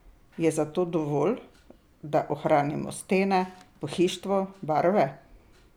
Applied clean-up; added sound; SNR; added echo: none; none; none; none.